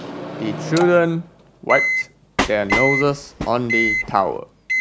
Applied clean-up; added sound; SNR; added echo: none; Train + Microwave oven; 3 dB; none.